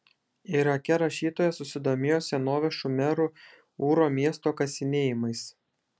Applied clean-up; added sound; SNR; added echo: none; none; none; none.